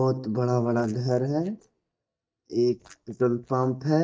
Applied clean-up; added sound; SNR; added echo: neural mask model DeepFilterNet 3.